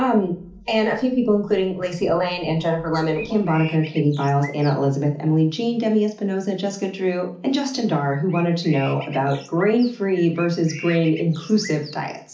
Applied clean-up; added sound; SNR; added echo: none; Bird; 18 dB; reverberation time 0.4 s.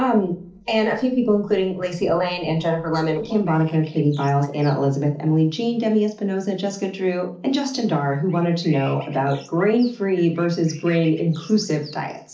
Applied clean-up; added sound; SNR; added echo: neural separator model SepFormer DNS4.